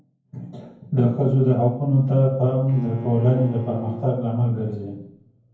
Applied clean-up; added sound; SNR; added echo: none; Bowed string instrument; 16 dB; reverberation time 0.9 s.